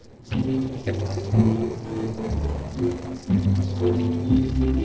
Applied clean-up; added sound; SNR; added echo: neural separator model SepFormer DNS4.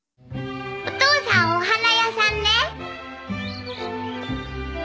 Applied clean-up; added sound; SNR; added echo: none; none; none; none.